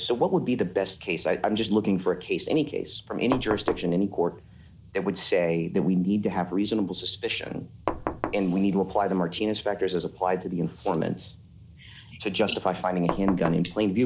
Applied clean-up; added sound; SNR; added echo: none; Knock; 6 dB; none.